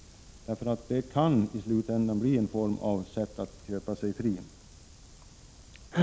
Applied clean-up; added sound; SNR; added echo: none; none; none; none.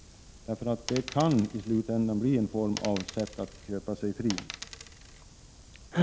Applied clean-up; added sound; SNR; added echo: none; Coin (dropping); 13 dB; none.